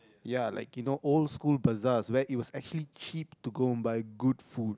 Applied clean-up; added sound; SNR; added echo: none; none; none; none.